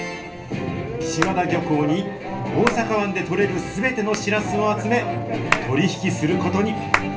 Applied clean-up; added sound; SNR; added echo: none; Hands; 10 dB; reverberation time 0.3 s.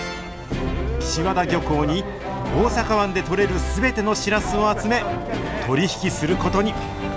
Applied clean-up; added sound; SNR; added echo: none; none; none; none.